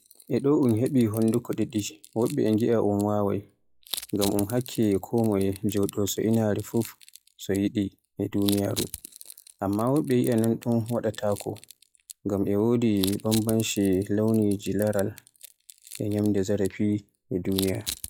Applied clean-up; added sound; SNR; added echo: classical method log-MMSE.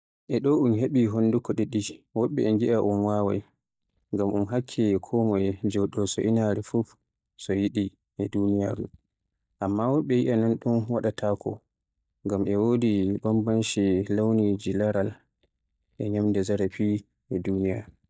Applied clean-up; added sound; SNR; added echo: neural mask model DeepFilterNet 3.